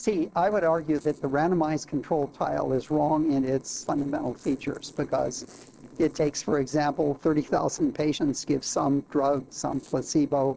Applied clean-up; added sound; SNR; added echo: neural separator model SepFormer DNS4.